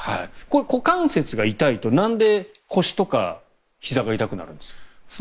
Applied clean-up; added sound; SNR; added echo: neural mask model Resemble Enhance denoiser.